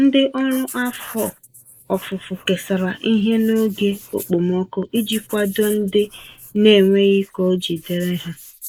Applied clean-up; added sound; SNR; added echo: neural mask model Resemble Enhance denoiser.